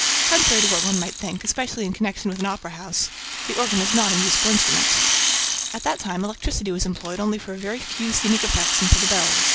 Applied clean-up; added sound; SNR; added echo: none; Rattle; -2 dB; none.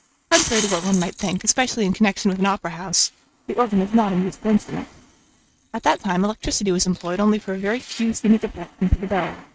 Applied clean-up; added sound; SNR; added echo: neural mask model RNNoise.